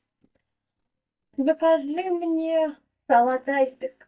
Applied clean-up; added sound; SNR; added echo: neural mask model DeepFilterNet 3.